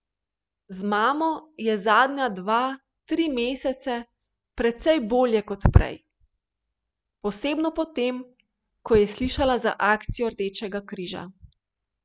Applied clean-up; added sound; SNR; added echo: none; none; none; none.